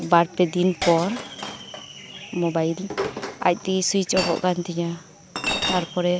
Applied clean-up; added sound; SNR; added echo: none; Chink, clink; 9 dB; none.